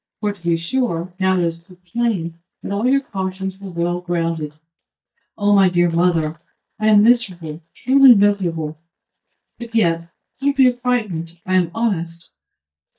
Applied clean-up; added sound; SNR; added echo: neural mask model DeepFilterNet 3.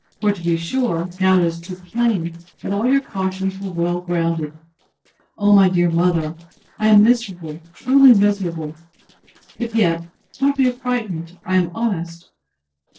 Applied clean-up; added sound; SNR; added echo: neural separator model SepFormer DNS4.